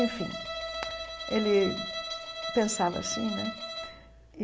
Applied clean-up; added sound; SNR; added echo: none; Bowed string instrument; 6 dB; none.